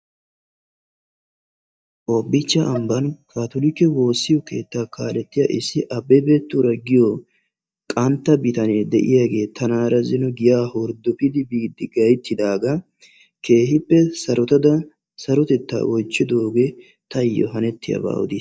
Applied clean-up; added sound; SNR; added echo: neural mask model DeepFilterNet 3.